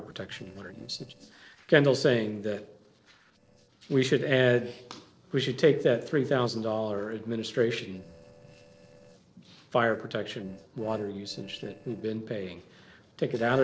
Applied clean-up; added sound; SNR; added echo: neural separator model SepFormer DNS4.